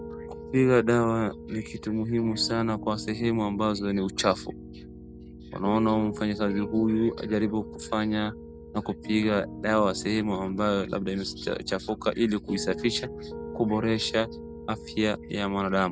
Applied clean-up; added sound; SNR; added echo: none; Piano; 12 dB; none.